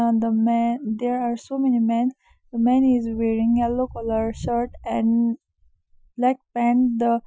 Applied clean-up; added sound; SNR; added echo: classical method Wiener filter.